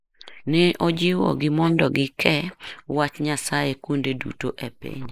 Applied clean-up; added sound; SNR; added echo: neural mask model Resemble Enhance denoiser.